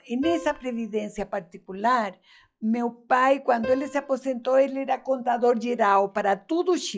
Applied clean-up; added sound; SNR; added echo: classical method log-MMSE.